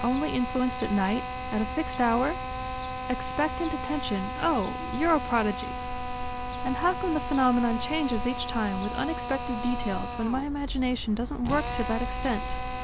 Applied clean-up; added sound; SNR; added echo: none; Drill + Gull, seagull / Fowl; 4 dB; none.